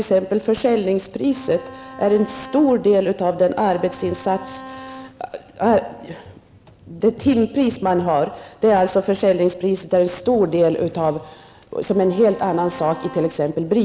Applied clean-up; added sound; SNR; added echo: none; Bowed string instrument; 18 dB; none.